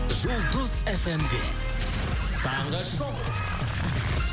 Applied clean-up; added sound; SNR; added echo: none; Bird; 11 dB; none.